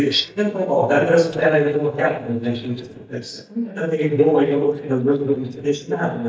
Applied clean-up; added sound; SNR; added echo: neural mask model DeepFilterNet 3.